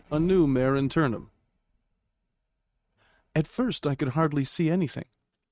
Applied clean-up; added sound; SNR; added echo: neural mask model RNNoise.